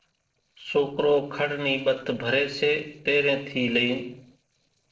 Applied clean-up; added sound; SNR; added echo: neural separator model SepFormer DNS4.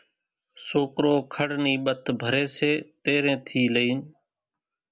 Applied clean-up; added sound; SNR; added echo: none; none; none; none.